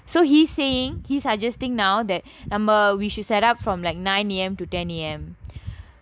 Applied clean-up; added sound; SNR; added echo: none; none; none; none.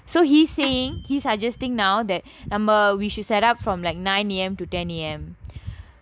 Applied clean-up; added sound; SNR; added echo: none; Microwave oven / Bell; 15 dB; none.